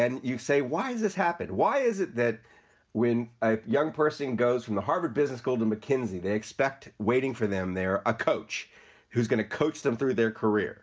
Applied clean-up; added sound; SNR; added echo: none; none; none; none.